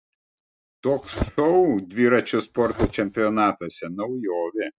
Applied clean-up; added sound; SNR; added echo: neural mask model RNNoise.